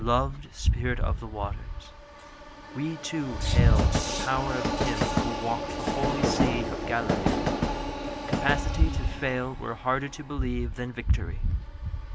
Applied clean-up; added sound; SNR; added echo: none; Train; -5 dB; none.